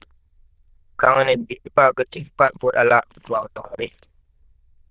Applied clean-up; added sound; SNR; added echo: neural diffusion model UNIVERSE++.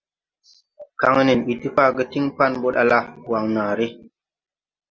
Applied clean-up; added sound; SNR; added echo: none; none; none; none.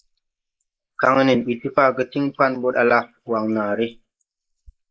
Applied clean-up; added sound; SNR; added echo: neural mask model Resemble Enhance denoiser.